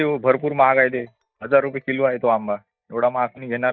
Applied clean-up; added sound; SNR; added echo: neural mask model DeepFilterNet 3.